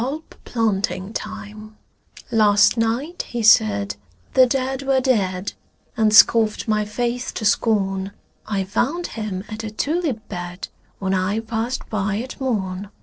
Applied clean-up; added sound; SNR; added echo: neural separator model SepFormer DNS4.